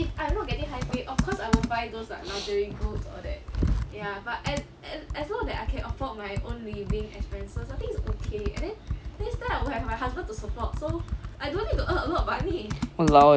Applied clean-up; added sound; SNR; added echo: none; Computer keyboard; 3 dB; none.